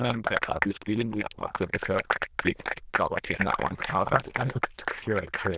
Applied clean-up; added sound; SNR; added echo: neural diffusion model UNIVERSE++.